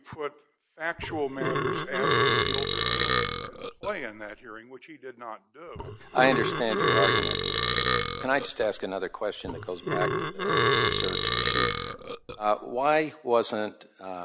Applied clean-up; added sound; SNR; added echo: none; Burping, eructation; -4 dB; none.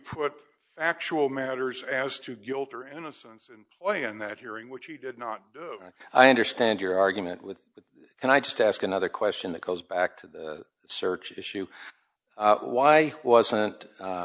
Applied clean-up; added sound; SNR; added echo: none; none; none; none.